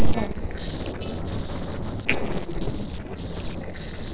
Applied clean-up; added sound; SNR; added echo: neural separator model SepFormer DNS4.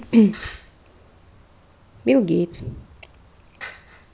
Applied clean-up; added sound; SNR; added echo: none; none; none; none.